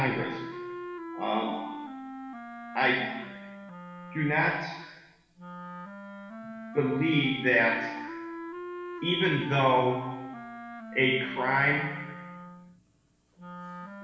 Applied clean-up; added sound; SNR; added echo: none; Wind instrument, woodwind instrument; 11 dB; reverberation time 1.2 s.